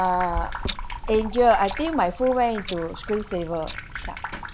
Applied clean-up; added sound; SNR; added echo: none; Clock + Sink (filling or washing) / Water tap, faucet; 8 dB; none.